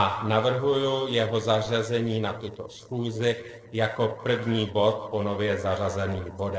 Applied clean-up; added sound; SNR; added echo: neural separator model SepFormer DNS4.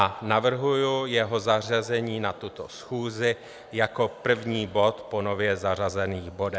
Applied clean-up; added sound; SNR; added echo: none; none; none; none.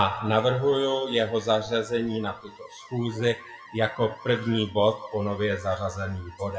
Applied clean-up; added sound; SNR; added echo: classical method WPE with log-MMSE.